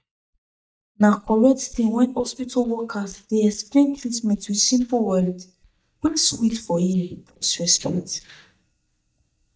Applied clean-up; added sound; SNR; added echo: neural mask model DeepFilterNet 3.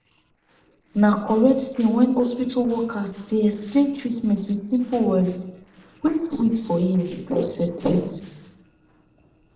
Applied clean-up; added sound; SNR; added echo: neural separator model SepFormer DNS4.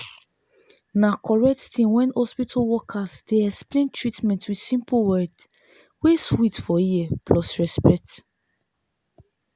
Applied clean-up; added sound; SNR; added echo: none; none; none; none.